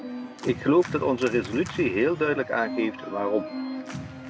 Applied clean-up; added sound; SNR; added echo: none; Organ; 10 dB; none.